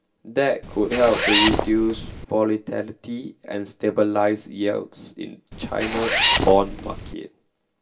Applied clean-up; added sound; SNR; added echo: none; Zipper (clothing); -2 dB; reverberation time 0.2 s.